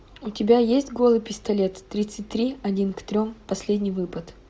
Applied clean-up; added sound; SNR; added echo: none; none; none; none.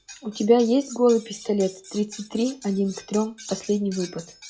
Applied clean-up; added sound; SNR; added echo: classical method log-MMSE.